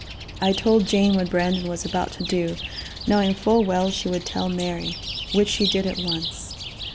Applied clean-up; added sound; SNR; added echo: none; Chirp, tweet; 9 dB; none.